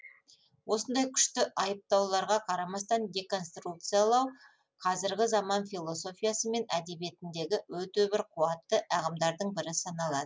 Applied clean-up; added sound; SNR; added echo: none; none; none; none.